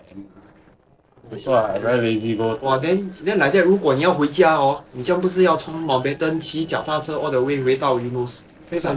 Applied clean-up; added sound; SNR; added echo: neural separator model SepFormer DNS4.